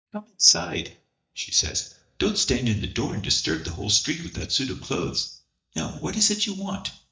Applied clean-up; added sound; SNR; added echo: neural mask model DeepFilterNet 3.